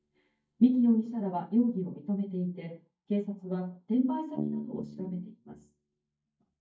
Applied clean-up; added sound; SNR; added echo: neural mask model DeepFilterNet 3.